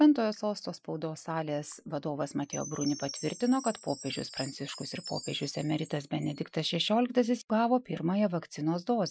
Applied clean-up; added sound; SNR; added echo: classical method Wiener filter.